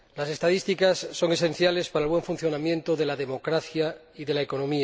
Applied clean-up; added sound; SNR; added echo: none; none; none; none.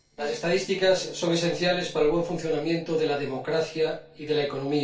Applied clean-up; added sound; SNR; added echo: neural separator model SepFormer DNS4.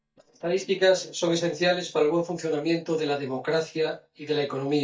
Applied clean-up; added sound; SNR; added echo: neural mask model DeepFilterNet 3.